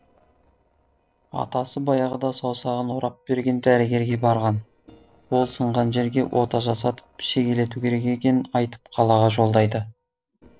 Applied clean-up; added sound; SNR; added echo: neural separator model SepFormer DNS4.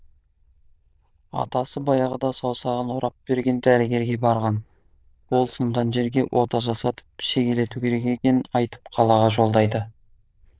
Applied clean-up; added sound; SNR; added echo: neural diffusion model UNIVERSE++.